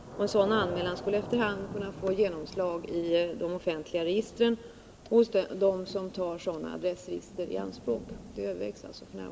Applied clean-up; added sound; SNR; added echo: none; Thunder / Rain; 14 dB; none.